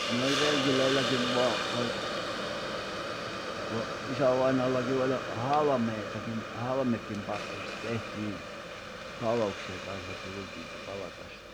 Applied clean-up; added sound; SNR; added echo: none; Hiss; 3 dB; none.